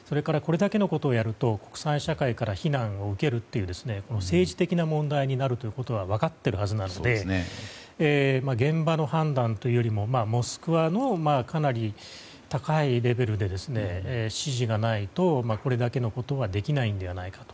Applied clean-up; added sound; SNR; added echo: none; none; none; none.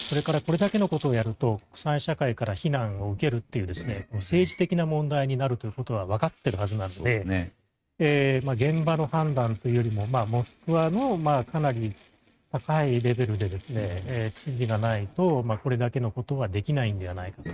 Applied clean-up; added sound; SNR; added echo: neural mask model RNNoise.